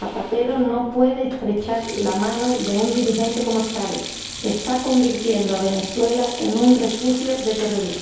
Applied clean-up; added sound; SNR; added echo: none; Sink (filling or washing); 12 dB; reverberation time 2.2 s.